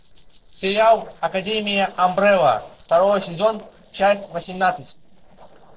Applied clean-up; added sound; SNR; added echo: neural separator model SepFormer DNS4.